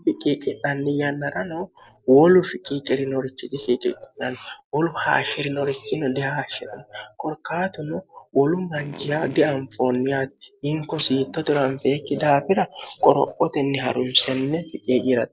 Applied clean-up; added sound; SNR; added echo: neural separator model SepFormer DNS4.